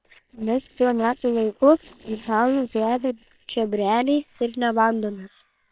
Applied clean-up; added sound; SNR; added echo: neural separator model SepFormer WHAM!.